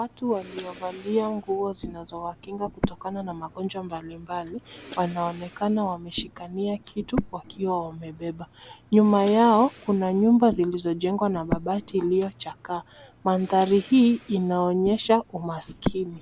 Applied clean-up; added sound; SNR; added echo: none; Breathing; 13 dB; none.